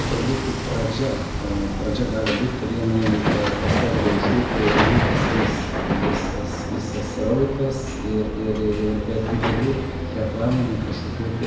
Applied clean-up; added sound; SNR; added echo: none; Hammer; 0 dB; reverberation time 1.0 s.